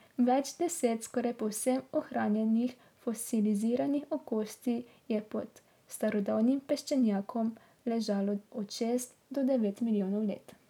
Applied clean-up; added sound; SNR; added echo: none; none; none; none.